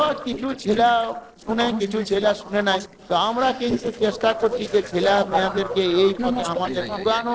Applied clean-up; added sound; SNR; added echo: neural separator model SepFormer DNS4.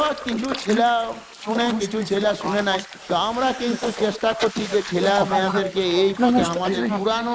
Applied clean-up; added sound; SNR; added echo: neural mask model Resemble Enhance denoiser.